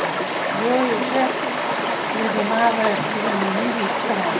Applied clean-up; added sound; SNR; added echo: none; Stream; -2 dB; none.